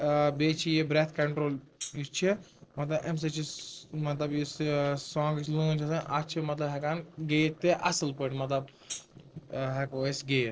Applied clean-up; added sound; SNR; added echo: neural separator model SepFormer DNS4.